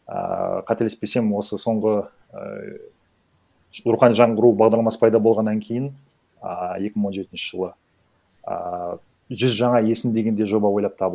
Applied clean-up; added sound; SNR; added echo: none; none; none; none.